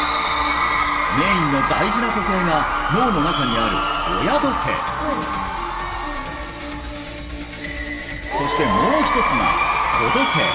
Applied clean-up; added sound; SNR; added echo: none; Crowd / Cheering; -2 dB; reverberation time 1.3 s.